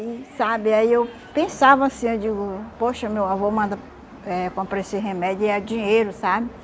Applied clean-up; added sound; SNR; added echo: none; none; none; none.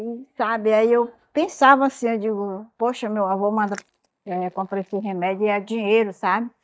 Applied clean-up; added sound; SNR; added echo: neural mask model DeepFilterNet 3.